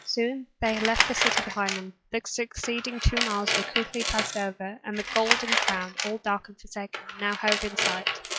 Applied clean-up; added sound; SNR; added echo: classical method log-MMSE.